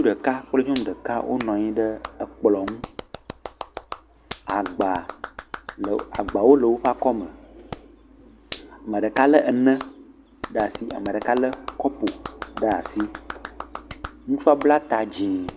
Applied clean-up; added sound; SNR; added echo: none; Clapping; 15 dB; none.